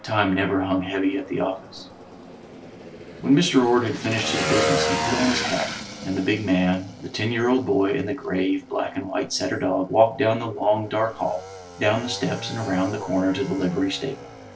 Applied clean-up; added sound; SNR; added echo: none; Motorcycle / Engine; 9 dB; reverberation time 0.2 s.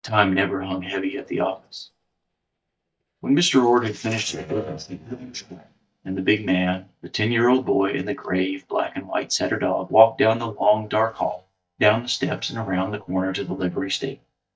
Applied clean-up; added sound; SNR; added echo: neural mask model DeepFilterNet 3.